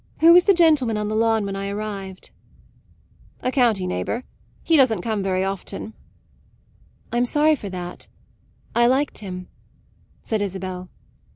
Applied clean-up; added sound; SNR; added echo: none; none; none; none.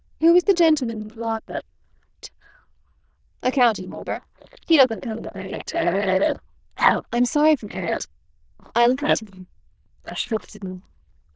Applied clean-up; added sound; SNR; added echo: neural diffusion model UNIVERSE++.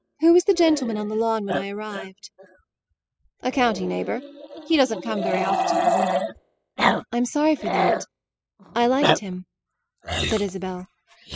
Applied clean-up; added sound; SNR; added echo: classical method spectral subtraction.